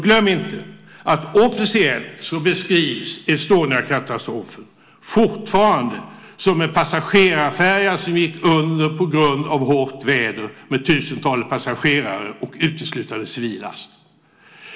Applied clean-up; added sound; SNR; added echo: none; none; none; none.